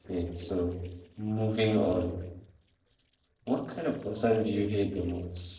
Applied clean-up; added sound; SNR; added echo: neural separator model SepFormer DNS4.